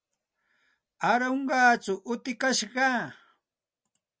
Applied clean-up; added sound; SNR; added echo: none; none; none; none.